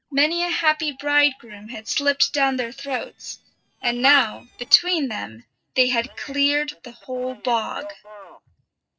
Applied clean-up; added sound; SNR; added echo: neural separator model SepFormer DNS4.